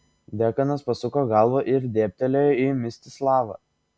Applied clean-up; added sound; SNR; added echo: none; none; none; none.